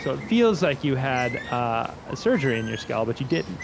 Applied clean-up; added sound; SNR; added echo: none; Bird; 13 dB; none.